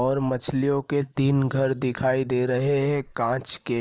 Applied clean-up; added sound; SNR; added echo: neural mask model Resemble Enhance denoiser.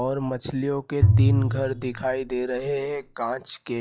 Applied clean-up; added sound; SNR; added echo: classical method log-MMSE.